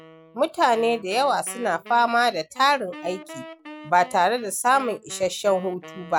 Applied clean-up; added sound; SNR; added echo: none; Wind instrument, woodwind instrument; 19 dB; none.